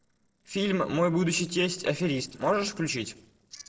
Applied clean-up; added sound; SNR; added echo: neural separator model SepFormer DNS4.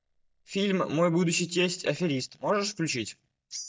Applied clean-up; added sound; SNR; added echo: neural mask model DeepFilterNet 3.